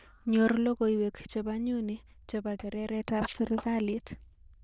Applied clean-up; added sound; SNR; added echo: neural diffusion model UNIVERSE++.